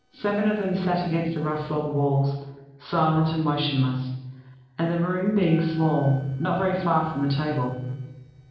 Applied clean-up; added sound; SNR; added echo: neural separator model SepFormer DNS4.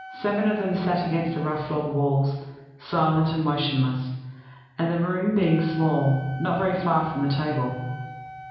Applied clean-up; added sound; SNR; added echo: none; Wind instrument, woodwind instrument; 18 dB; reverberation time 1.0 s.